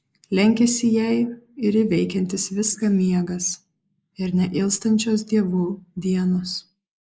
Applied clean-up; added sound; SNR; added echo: neural mask model Resemble Enhance denoiser.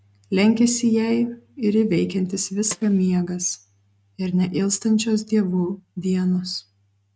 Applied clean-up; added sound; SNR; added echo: neural mask model RNNoise.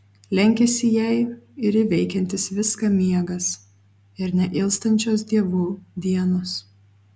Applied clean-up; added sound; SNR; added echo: none; none; none; none.